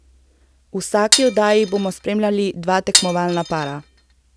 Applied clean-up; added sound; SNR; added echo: none; Glass; 2 dB; none.